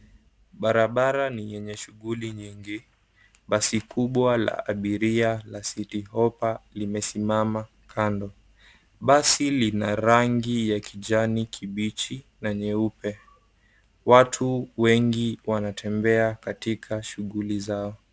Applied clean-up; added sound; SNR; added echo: none; none; none; none.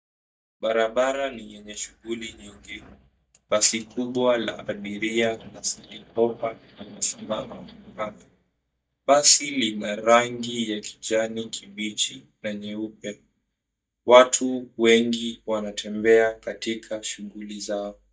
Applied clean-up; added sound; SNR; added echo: neural mask model DeepFilterNet 3.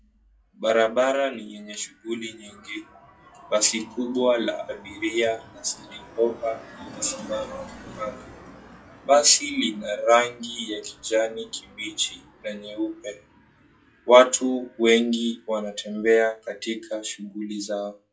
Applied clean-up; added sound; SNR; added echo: classical method WPE with log-MMSE.